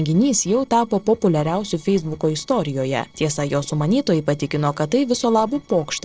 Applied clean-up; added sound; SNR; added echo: neural separator model SepFormer DNS4.